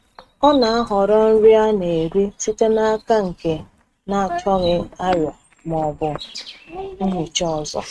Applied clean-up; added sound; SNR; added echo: neural mask model RNNoise.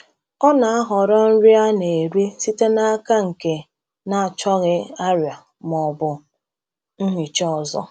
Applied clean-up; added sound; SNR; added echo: none; none; none; none.